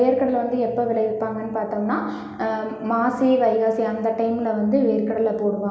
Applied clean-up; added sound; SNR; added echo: none; none; none; none.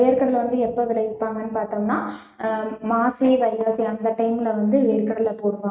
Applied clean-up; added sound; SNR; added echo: neural mask model RNNoise.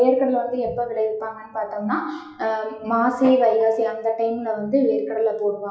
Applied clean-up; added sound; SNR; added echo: classical method log-MMSE.